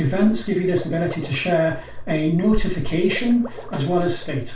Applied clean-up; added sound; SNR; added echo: none; Water / Liquid; 19 dB; reverberation time 0.3 s.